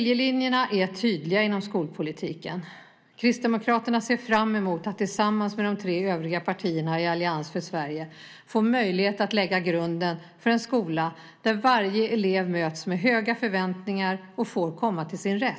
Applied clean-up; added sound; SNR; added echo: none; none; none; none.